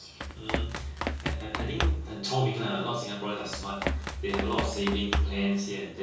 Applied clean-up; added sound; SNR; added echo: none; Run; -1 dB; reverberation time 0.3 s.